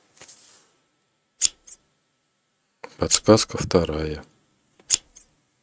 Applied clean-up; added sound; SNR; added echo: neural mask model RNNoise.